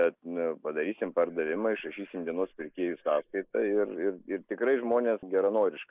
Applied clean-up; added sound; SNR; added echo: neural mask model Resemble Enhance denoiser.